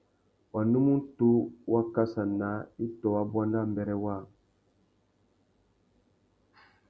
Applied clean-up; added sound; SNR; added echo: none; none; none; none.